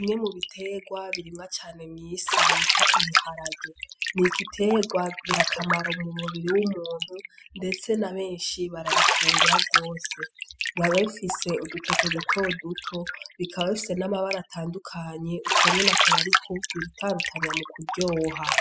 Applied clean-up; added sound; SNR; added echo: classical method spectral subtraction.